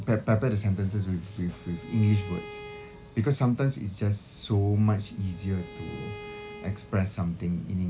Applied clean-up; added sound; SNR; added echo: none; Bowed string instrument; 19 dB; none.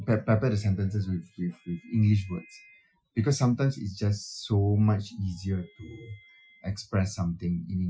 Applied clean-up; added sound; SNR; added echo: classical method Wiener filter.